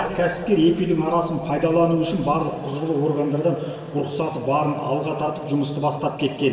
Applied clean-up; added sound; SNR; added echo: none; none; none; reverberation time 1.8 s.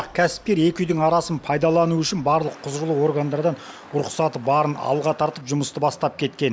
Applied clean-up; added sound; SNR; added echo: none; none; none; none.